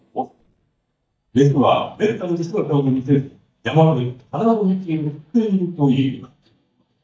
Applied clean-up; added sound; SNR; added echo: neural mask model DeepFilterNet 3.